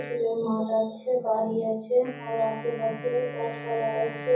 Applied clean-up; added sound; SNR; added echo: none; Wind instrument, woodwind instrument; 13 dB; reverberation time 0.6 s.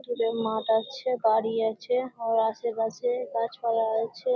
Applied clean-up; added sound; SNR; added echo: none; none; none; none.